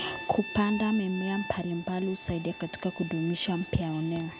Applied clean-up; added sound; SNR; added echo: none; Bowed string instrument; 12 dB; none.